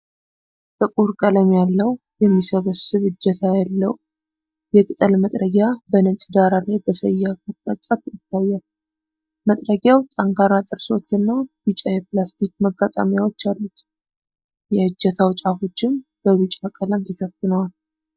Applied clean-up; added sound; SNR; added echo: neural mask model DeepFilterNet 3.